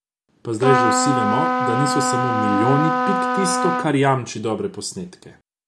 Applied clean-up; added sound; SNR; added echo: none; Trumpet; -3 dB; none.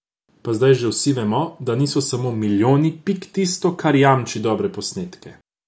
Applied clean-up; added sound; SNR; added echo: none; none; none; none.